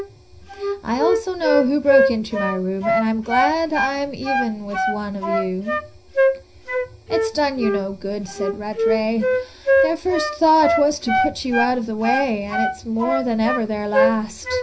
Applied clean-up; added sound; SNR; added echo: none; Wind instrument, woodwind instrument; 0 dB; reverberation time 0.4 s.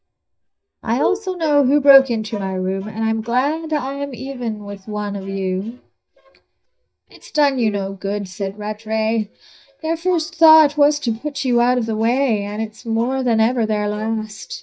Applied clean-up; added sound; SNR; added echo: neural mask model DeepFilterNet 3.